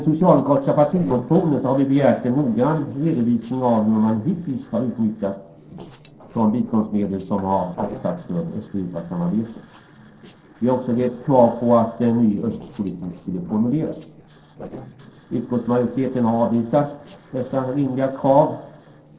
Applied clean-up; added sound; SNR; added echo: neural separator model SepFormer DNS4.